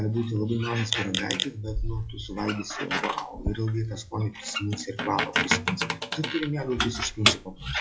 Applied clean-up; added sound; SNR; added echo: classical method log-MMSE.